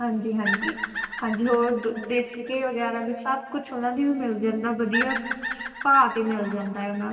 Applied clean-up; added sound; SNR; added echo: none; Bird vocalization, bird call, bird song; 9 dB; reverberation time 1.9 s.